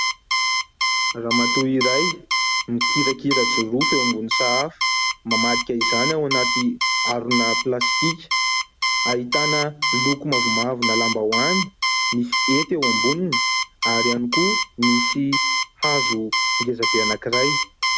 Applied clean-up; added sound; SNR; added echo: none; Alarm; -3 dB; none.